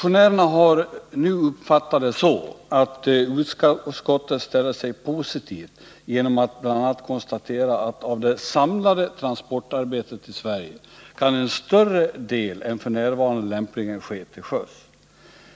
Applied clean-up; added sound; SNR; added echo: none; none; none; none.